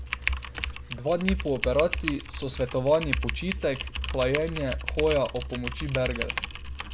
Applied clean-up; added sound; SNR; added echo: none; Typing; 4 dB; none.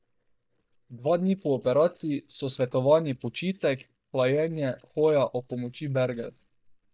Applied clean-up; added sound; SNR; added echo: neural mask model DeepFilterNet 3.